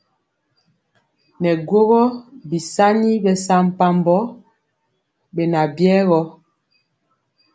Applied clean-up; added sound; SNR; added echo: none; none; none; none.